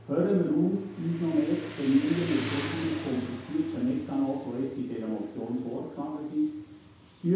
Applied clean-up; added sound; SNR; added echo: none; Motorcycle; 14 dB; reverberation time 0.8 s.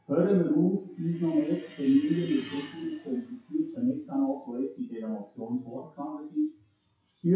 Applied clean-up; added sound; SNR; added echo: classical method WPE with log-MMSE.